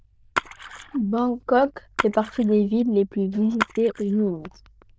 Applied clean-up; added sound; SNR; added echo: neural diffusion model UNIVERSE++.